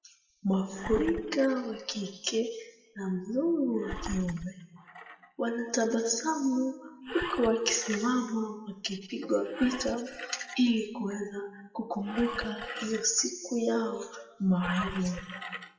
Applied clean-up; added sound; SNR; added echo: classical method WPE with log-MMSE.